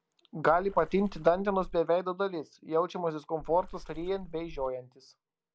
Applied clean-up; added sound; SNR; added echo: none; Water / Splash, splatter; 14 dB; none.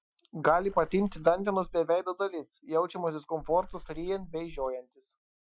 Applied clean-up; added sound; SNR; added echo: classical method Wiener filter.